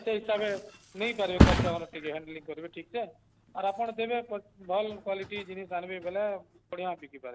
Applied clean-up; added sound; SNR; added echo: none; Thump, thud; -1 dB; none.